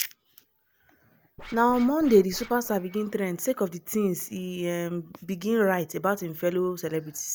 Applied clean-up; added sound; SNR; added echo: none; Scratching (performance technique); 19 dB; none.